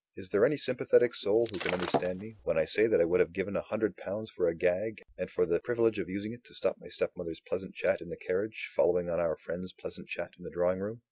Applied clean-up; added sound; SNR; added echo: none; Shatter; 4 dB; none.